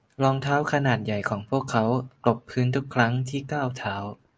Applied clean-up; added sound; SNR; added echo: none; none; none; none.